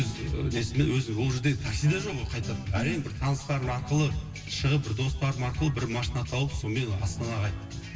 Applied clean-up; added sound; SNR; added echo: none; Guitar; 17 dB; reverberation time 1.3 s.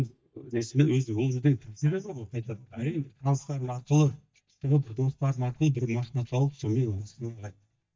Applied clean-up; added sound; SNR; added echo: neural mask model DeepFilterNet 3.